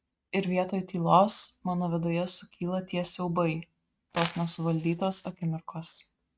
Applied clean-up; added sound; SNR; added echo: neural mask model RNNoise.